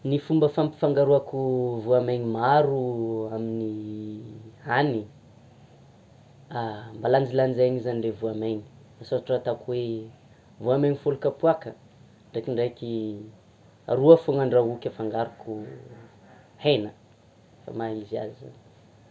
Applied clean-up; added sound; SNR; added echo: none; none; none; none.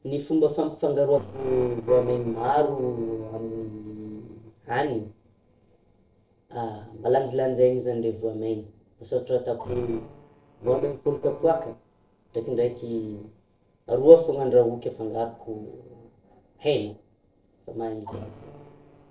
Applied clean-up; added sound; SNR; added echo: neural separator model SepFormer DNS4.